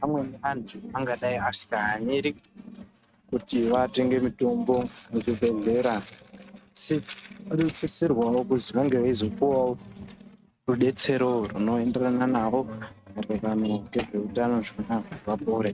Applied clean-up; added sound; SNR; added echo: neural mask model RNNoise.